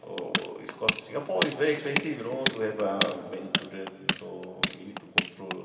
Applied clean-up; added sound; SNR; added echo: none; Tools; -2 dB; reverberation time 2.4 s.